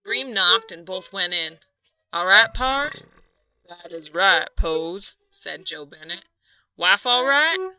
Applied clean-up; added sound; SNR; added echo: neural mask model DeepFilterNet 3.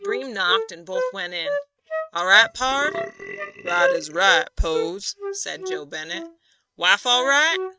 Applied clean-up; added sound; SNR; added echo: neural mask model RNNoise.